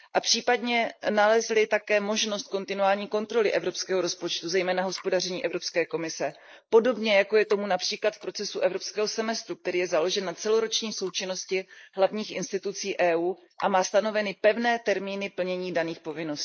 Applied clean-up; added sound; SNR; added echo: neural mask model Resemble Enhance denoiser.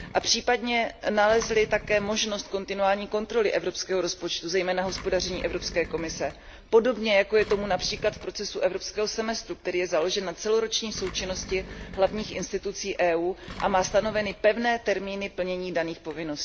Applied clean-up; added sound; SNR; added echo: none; Engine; 17 dB; none.